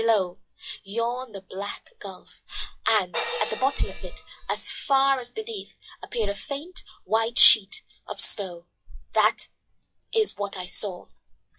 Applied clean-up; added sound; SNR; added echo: classical method log-MMSE.